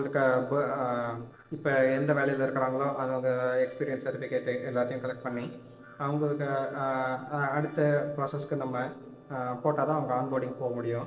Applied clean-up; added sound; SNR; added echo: neural separator model SepFormer DNS4.